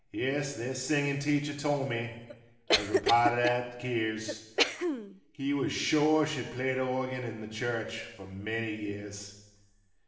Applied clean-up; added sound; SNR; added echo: none; Cough; 2 dB; reverberation time 1.0 s.